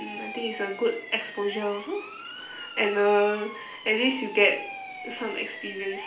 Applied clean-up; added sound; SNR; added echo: none; Siren; 12 dB; reverberation time 0.4 s.